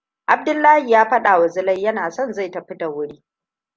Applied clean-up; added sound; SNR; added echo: none; none; none; none.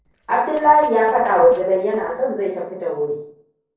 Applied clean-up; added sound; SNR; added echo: neural separator model SepFormer DNS4.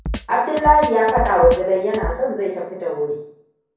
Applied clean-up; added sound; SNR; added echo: none; Drum kit; 11 dB; reverberation time 0.6 s.